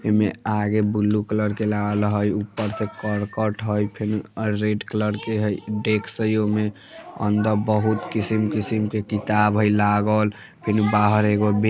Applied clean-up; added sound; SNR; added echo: none; none; none; none.